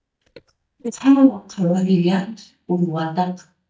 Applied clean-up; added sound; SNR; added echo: neural mask model DeepFilterNet 3.